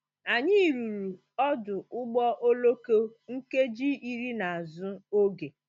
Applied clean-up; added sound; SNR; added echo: none; none; none; none.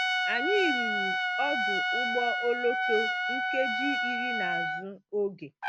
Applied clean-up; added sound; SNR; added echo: none; Trumpet; -3 dB; none.